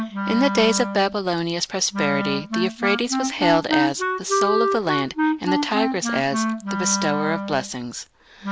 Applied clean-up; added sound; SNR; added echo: none; Wind instrument, woodwind instrument; 1 dB; none.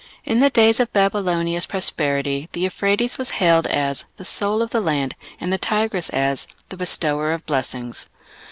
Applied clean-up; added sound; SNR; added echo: none; none; none; none.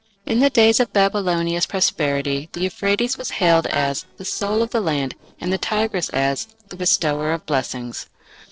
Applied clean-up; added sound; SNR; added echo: neural separator model SepFormer DNS4.